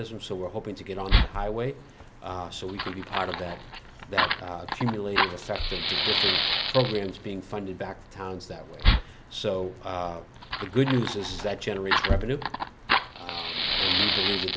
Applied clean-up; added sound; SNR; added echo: none; Fire; -2 dB; none.